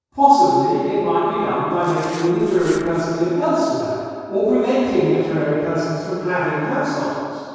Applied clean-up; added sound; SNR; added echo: none; Zipper (clothing); 20 dB; reverberation time 2.2 s.